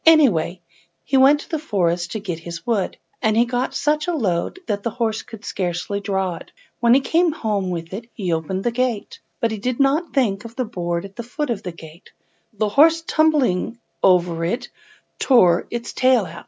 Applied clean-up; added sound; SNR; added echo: none; none; none; none.